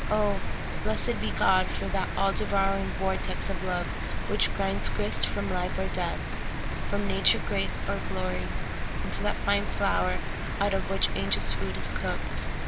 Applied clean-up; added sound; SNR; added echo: none; Rain; -3 dB; none.